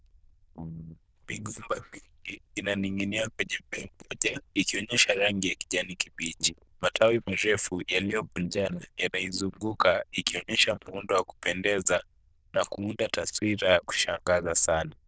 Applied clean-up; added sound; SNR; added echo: neural diffusion model UNIVERSE++.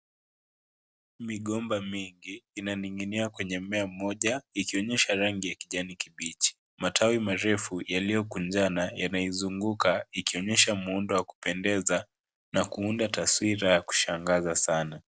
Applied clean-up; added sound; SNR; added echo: none; none; none; none.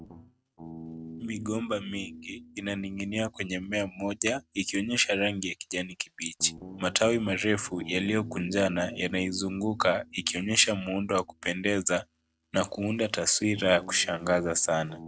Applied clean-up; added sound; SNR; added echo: neural mask model RNNoise.